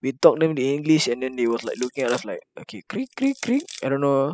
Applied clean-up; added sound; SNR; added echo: classical method spectral subtraction.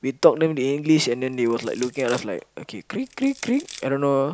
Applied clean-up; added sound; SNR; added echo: none; Crushing; 19 dB; none.